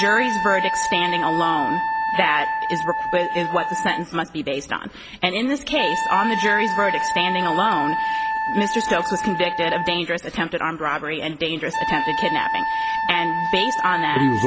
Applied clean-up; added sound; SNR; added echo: none; Wind instrument, woodwind instrument; 1 dB; none.